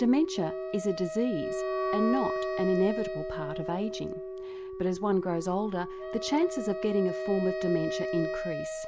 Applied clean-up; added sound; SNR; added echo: none; Wind instrument, woodwind instrument + Wind instrument, woodwind instrument; 4 dB; none.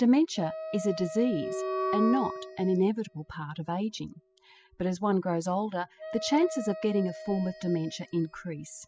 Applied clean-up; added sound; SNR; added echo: classical method spectral subtraction.